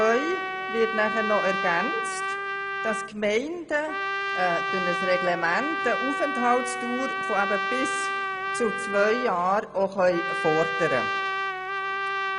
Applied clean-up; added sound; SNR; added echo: none; Trumpet; 2 dB; none.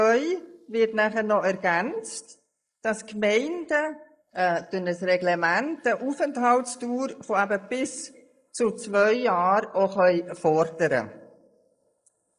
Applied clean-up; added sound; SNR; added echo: neural mask model Resemble Enhance denoiser.